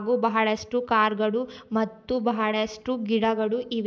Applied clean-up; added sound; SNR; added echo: none; none; none; none.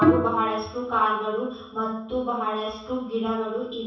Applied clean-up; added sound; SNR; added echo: none; Bowed string instrument; 1 dB; reverberation time 0.7 s.